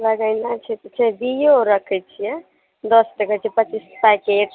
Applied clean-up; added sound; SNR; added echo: none; none; none; none.